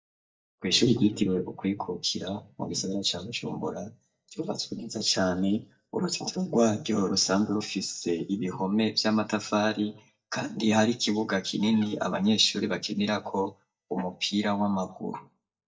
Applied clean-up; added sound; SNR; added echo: neural mask model DeepFilterNet 3.